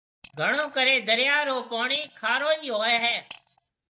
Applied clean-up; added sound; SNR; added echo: neural mask model DeepFilterNet 3.